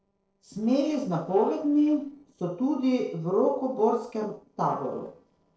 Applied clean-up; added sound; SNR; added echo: neural separator model SepFormer DNS4.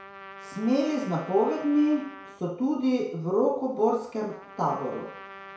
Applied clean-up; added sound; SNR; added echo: none; Trumpet; 19 dB; reverberation time 0.6 s.